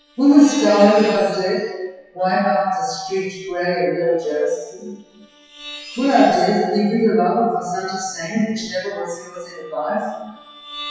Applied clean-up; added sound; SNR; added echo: classical method WPE with log-MMSE.